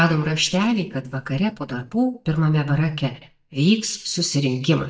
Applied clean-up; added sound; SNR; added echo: neural mask model DeepFilterNet 3.